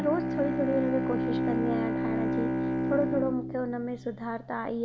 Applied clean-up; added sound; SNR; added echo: none; Bowed string instrument; -1 dB; none.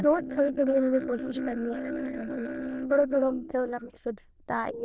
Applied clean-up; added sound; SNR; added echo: neural diffusion model UNIVERSE++.